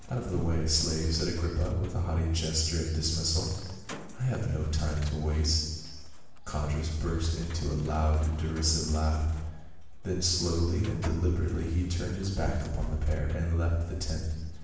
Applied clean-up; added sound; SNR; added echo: none; Bird; 20 dB; reverberation time 1.1 s.